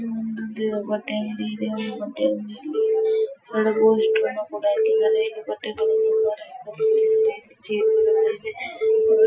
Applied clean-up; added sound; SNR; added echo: classical method Wiener filter.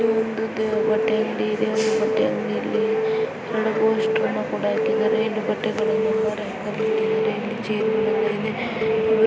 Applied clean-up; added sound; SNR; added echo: none; Telephone; 0 dB; none.